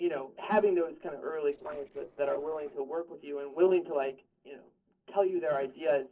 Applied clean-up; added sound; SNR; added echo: neural separator model SepFormer DNS4.